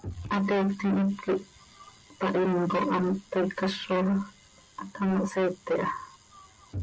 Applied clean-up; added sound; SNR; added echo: none; none; none; none.